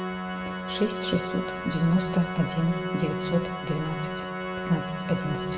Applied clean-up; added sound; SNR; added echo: none; Organ; 4 dB; reverberation time 1.2 s.